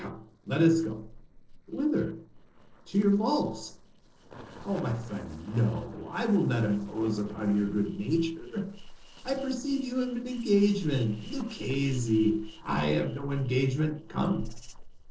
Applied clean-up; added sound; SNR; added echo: neural separator model SepFormer DNS4.